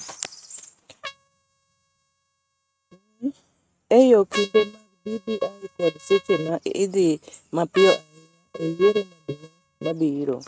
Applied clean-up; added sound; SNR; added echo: neural mask model RNNoise.